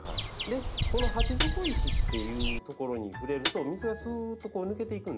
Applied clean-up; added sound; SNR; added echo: none; Hi-hat + Bird vocalization, bird call, bird song; -4 dB; none.